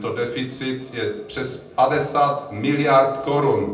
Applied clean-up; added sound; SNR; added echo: none; none; none; reverberation time 0.6 s.